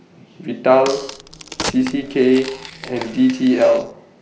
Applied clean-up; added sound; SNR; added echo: none; Crack; 13 dB; none.